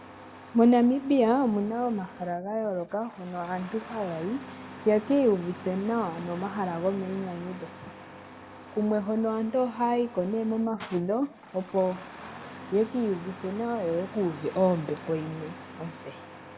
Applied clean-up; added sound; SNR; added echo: none; Engine starting; 16 dB; reverberation time 2.3 s.